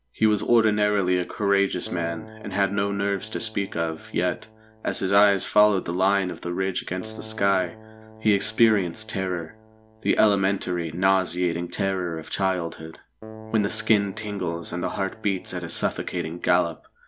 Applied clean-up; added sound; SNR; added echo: none; Keyboard (musical); 19 dB; none.